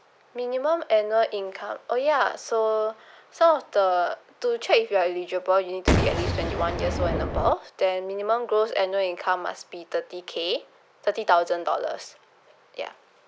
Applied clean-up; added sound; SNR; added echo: none; Boom; 0 dB; none.